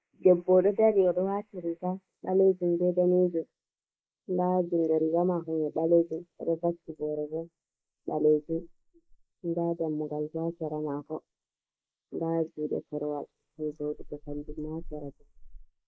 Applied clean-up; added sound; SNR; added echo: neural mask model Resemble Enhance denoiser.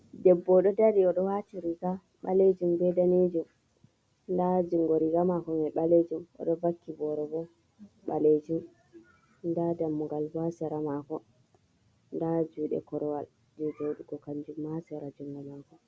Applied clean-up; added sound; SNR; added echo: none; none; none; none.